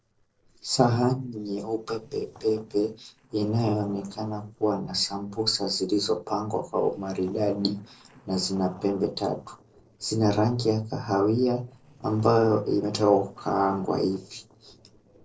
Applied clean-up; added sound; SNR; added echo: neural separator model SepFormer DNS4.